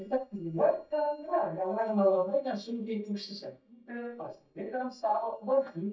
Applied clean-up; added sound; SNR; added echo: neural mask model DeepFilterNet 3.